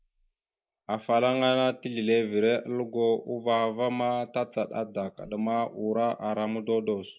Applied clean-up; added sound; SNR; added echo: neural mask model Resemble Enhance denoiser.